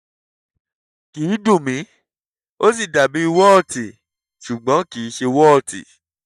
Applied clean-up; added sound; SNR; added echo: neural mask model DeepFilterNet 3.